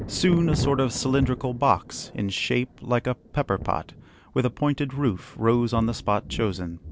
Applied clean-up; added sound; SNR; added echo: none; Thunder; 10 dB; none.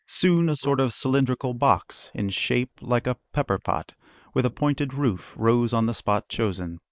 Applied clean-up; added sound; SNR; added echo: neural mask model Resemble Enhance denoiser.